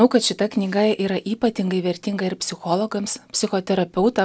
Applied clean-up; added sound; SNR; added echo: none; none; none; none.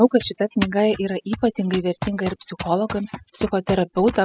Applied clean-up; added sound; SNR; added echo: classical method spectral subtraction.